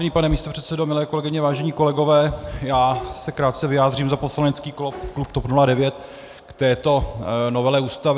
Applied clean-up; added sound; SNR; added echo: none; Bowed string instrument; 20 dB; none.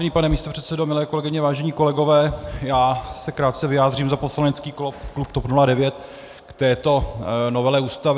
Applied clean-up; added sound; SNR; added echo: none; none; none; none.